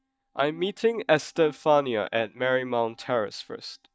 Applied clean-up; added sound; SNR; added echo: neural mask model DeepFilterNet 3.